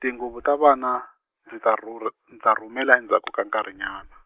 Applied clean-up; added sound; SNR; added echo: neural mask model Resemble Enhance denoiser.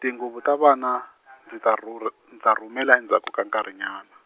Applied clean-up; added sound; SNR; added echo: none; none; none; none.